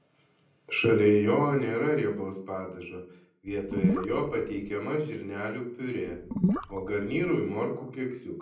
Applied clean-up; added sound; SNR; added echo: none; Gurgling / Liquid; 2 dB; reverberation time 0.6 s.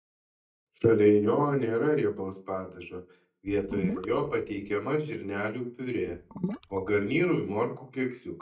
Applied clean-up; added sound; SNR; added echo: neural mask model DeepFilterNet 3.